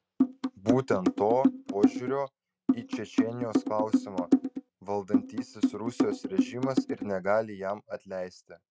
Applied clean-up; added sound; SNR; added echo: neural mask model RNNoise.